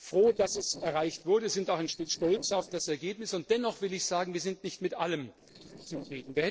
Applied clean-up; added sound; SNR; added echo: neural separator model SepFormer DNS4.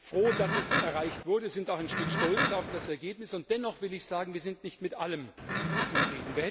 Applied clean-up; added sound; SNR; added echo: none; Livestock, farm animals, working animals; -2 dB; none.